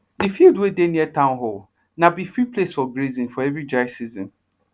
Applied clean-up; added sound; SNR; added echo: none; none; none; none.